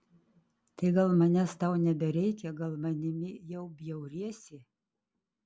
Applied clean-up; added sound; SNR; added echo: none; none; none; none.